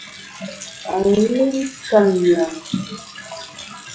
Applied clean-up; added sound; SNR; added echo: classical method log-MMSE.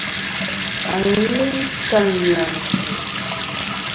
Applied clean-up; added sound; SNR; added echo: none; Bathtub (filling or washing) / Sink (filling or washing) / Water tap, faucet; 0 dB; none.